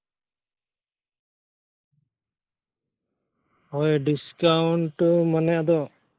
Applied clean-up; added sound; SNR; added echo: neural mask model Resemble Enhance denoiser.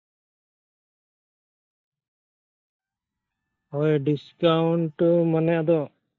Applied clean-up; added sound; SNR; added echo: neural mask model DeepFilterNet 3.